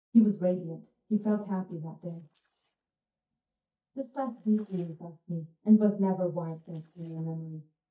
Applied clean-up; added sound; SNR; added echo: neural mask model DeepFilterNet 3.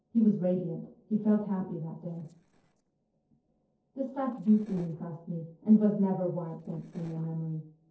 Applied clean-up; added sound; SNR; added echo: neural separator model SepFormer DNS4.